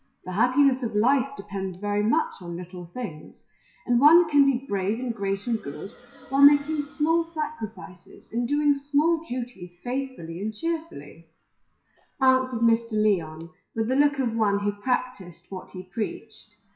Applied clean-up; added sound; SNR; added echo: classical method WPE with log-MMSE.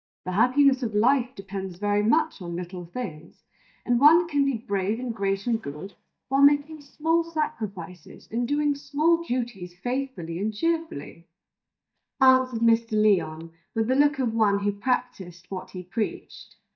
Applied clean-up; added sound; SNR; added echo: neural mask model DeepFilterNet 3.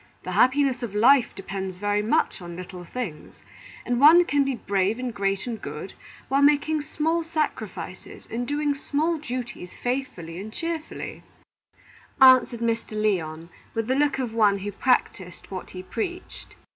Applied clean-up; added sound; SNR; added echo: none; none; none; none.